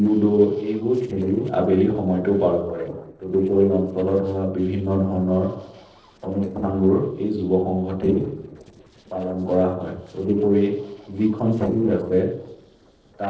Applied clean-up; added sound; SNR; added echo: neural separator model SepFormer DNS4.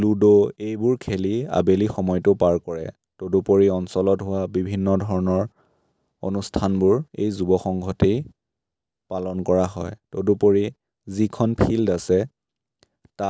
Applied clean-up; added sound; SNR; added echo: none; none; none; none.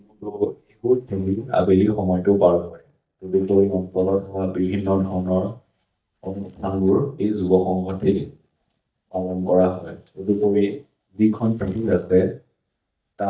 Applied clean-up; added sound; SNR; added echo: neural mask model DeepFilterNet 3.